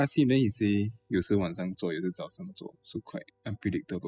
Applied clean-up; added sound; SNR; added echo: classical method spectral subtraction.